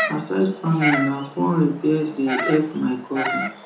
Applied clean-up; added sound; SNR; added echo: none; Bird vocalization, bird call, bird song; 6 dB; reverberation time 0.6 s.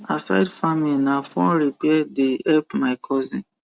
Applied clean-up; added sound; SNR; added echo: none; none; none; none.